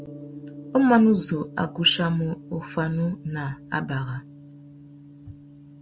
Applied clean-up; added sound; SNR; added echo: none; Gong; 17 dB; none.